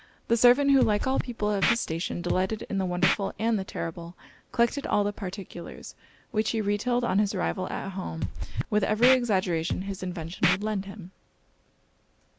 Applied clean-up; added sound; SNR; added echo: none; Scratching (performance technique); 4 dB; none.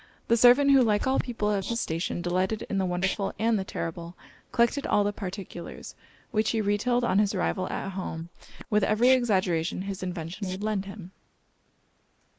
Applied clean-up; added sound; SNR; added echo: neural mask model Resemble Enhance denoiser.